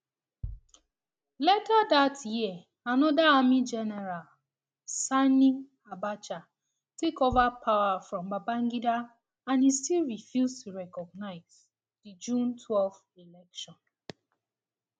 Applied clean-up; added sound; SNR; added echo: none; Bass drum; 18 dB; none.